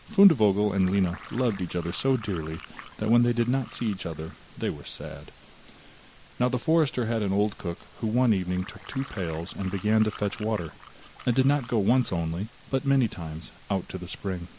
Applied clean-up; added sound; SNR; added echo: none; Liquid; 20 dB; none.